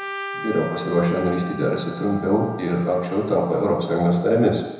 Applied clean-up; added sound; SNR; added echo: none; Trumpet; 14 dB; reverberation time 1.0 s.